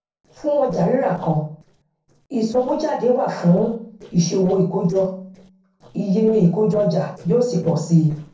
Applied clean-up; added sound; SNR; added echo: neural separator model SepFormer DNS4.